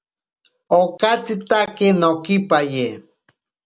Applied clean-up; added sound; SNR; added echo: none; none; none; none.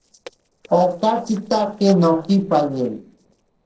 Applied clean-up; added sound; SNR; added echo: neural separator model SepFormer DNS4.